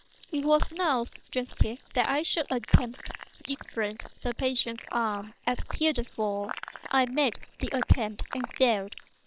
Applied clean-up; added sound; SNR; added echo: neural separator model SepFormer WHAM!.